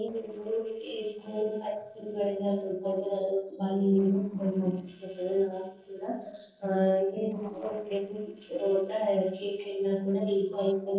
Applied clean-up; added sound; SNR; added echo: neural separator model SepFormer DNS4.